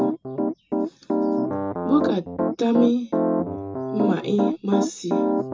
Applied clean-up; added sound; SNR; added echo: none; Piano; -1 dB; reverberation time 0.2 s.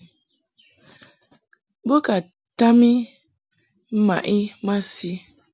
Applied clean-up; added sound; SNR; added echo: none; none; none; none.